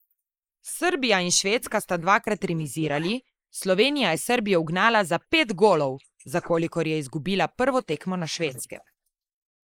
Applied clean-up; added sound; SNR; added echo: neural mask model Resemble Enhance denoiser.